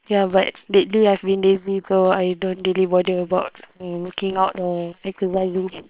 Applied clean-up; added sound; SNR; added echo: neural separator model SepFormer WHAM!.